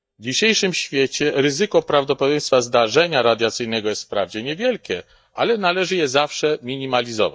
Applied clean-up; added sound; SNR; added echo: neural mask model DeepFilterNet 3.